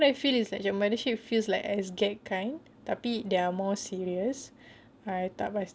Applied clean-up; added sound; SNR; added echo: none; none; none; none.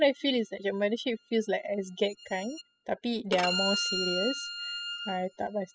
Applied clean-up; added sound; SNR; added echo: classical method spectral subtraction.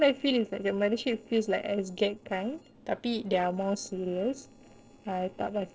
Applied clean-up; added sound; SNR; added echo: neural separator model SepFormer DNS4.